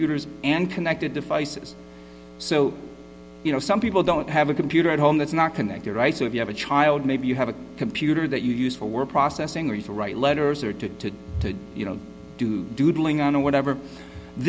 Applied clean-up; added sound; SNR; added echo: none; none; none; none.